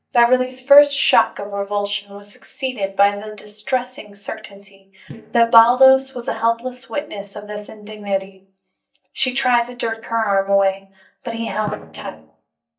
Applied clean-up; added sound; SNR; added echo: neural mask model DeepFilterNet 3.